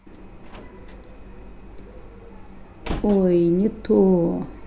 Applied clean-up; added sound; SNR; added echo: none; Slam; 15 dB; none.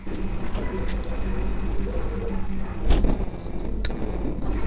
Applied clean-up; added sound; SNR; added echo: neural separator model SepFormer DNS4.